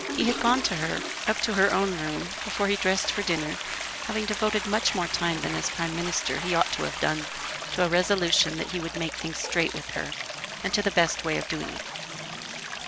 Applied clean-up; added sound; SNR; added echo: none; Stream + Toilet flush; 6 dB; none.